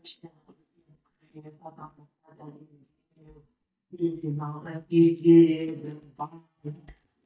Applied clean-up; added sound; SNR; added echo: neural mask model DeepFilterNet 3.